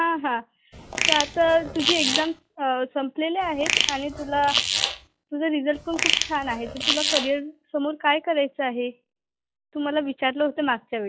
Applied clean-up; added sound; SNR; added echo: classical method log-MMSE.